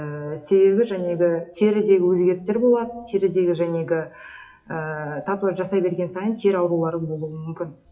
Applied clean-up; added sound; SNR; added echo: classical method WPE with log-MMSE.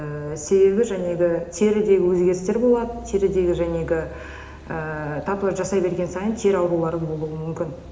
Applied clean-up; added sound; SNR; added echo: none; Car passing by / Idling / Accelerating, revving, vroom; 19 dB; reverberation time 0.8 s.